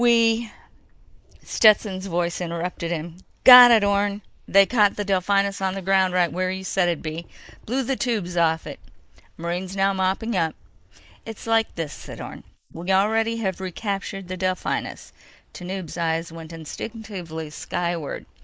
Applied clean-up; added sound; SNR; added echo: neural mask model Resemble Enhance denoiser.